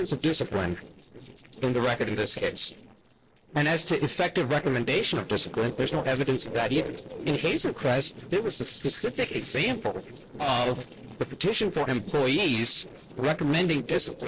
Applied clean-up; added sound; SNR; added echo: neural separator model SepFormer DNS4.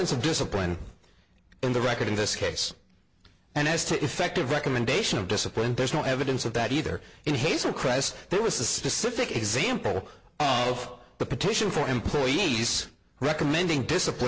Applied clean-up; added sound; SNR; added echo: none; none; none; none.